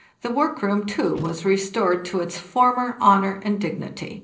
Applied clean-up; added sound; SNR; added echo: neural separator model SepFormer DNS4.